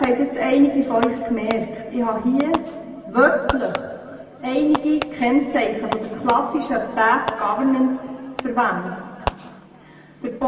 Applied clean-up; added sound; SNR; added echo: none; Fireworks; 12 dB; reverberation time 1.8 s.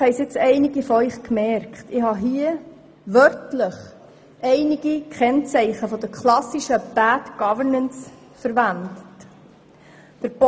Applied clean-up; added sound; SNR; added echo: none; none; none; none.